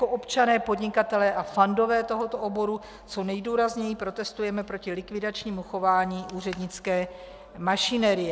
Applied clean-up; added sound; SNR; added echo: none; none; none; none.